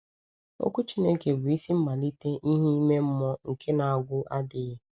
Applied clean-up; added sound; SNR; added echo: none; none; none; none.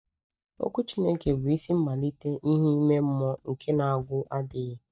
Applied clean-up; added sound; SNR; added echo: neural mask model DeepFilterNet 3.